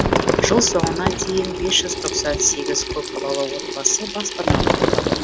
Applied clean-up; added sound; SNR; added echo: none; Sink (filling or washing) / Water tap, faucet + Fireworks; -2 dB; none.